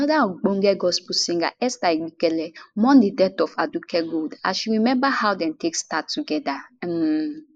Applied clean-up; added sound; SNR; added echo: neural mask model Resemble Enhance denoiser.